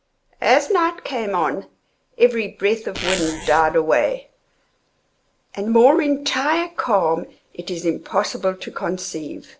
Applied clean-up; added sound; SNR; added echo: none; Zipper (clothing); 7 dB; none.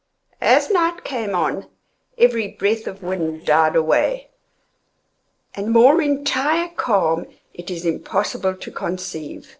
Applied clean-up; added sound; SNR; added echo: neural separator model SepFormer DNS4.